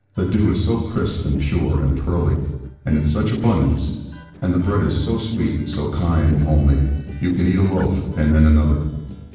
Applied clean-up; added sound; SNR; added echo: neural separator model SepFormer DNS4.